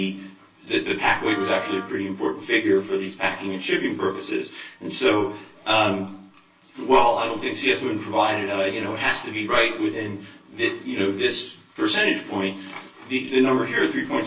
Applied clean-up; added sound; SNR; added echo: none; Wind instrument, woodwind instrument; 14 dB; reverberation time 0.2 s.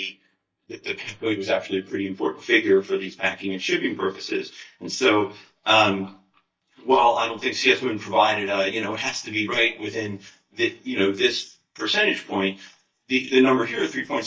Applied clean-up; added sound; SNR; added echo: neural mask model DeepFilterNet 3.